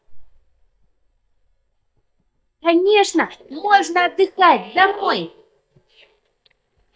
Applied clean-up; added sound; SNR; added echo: neural mask model DeepFilterNet 3.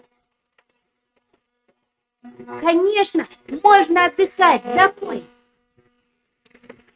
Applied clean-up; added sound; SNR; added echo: neural mask model RNNoise.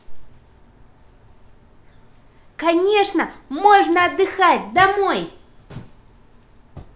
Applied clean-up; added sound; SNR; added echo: none; none; none; none.